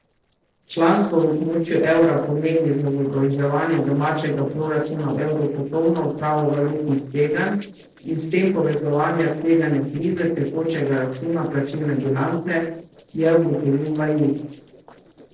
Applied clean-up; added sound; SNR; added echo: neural separator model SepFormer DNS4.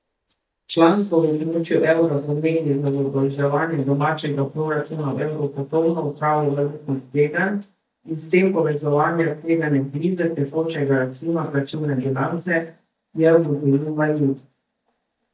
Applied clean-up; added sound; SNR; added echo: neural mask model DeepFilterNet 3.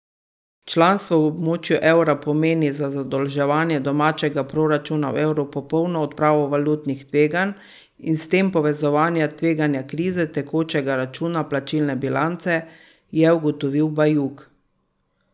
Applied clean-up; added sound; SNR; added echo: none; none; none; none.